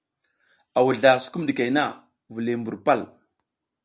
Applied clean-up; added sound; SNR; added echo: none; none; none; none.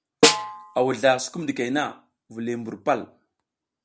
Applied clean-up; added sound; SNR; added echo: none; Snare drum; -3 dB; none.